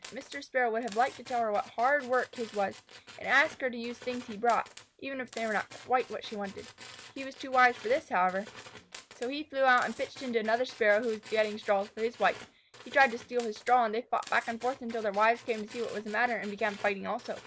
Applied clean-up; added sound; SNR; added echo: none; Tools; 19 dB; none.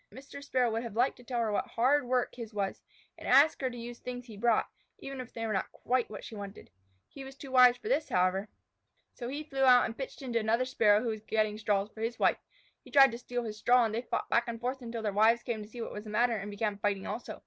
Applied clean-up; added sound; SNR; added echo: none; none; none; none.